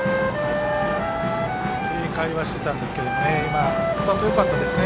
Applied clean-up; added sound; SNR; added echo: none; Wind instrument, woodwind instrument; 1 dB; none.